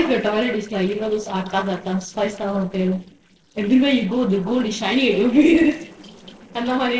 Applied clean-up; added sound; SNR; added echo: neural separator model SepFormer DNS4.